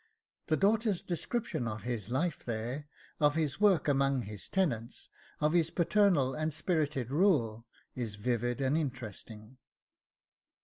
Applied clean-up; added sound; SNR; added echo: none; none; none; none.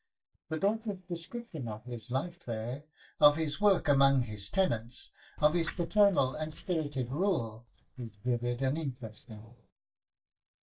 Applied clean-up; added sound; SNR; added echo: neural mask model DeepFilterNet 3.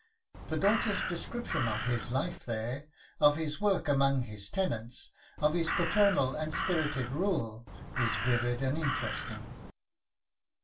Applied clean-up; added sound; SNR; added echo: none; Crow; 5 dB; reverberation time 0.2 s.